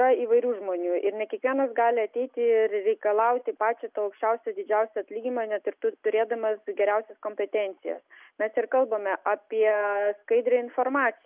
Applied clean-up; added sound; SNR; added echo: none; none; none; none.